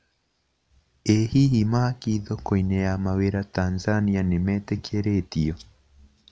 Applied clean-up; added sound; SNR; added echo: none; none; none; none.